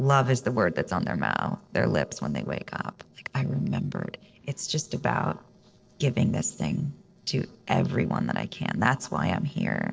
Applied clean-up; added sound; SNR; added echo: neural separator model SepFormer DNS4.